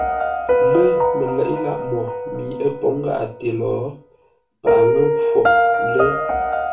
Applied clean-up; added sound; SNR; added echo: none; Piano; -4 dB; reverberation time 0.3 s.